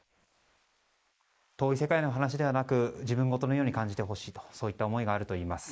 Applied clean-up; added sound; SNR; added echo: neural mask model Resemble Enhance denoiser.